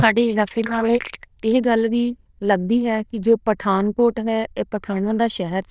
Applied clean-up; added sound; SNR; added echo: neural diffusion model UNIVERSE++.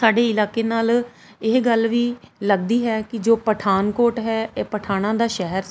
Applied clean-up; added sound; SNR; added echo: none; none; none; none.